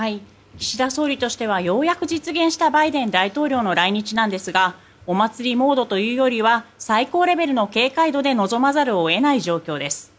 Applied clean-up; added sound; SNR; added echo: none; none; none; none.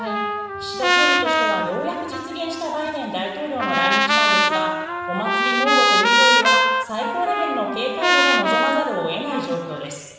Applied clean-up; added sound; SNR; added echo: none; Trumpet; -5 dB; reverberation time 1.3 s.